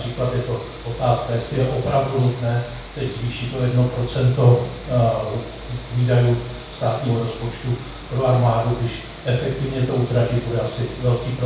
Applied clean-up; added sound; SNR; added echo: none; Train; 12 dB; reverberation time 0.6 s.